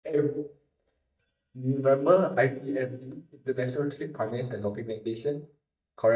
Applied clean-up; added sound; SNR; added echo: neural mask model DeepFilterNet 3.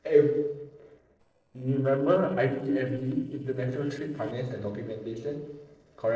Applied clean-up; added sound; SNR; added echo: neural separator model SepFormer DNS4.